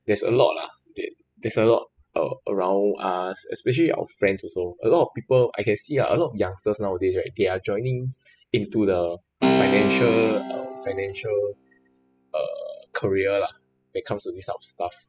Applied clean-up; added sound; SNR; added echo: classical method spectral subtraction.